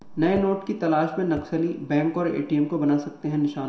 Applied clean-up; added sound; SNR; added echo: none; Thump, thud; 19 dB; reverberation time 0.6 s.